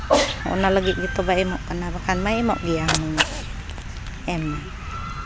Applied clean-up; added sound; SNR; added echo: none; Cat; 5 dB; none.